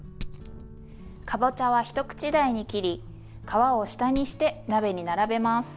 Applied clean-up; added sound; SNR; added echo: none; Engine + Glass; 15 dB; none.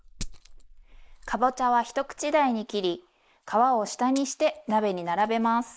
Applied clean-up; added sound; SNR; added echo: neural mask model Resemble Enhance denoiser.